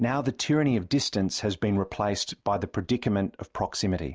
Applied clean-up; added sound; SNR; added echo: none; none; none; none.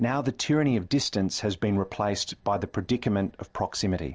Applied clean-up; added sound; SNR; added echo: neural separator model SepFormer DNS4.